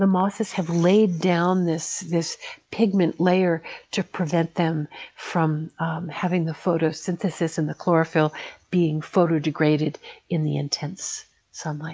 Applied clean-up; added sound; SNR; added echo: none; none; none; none.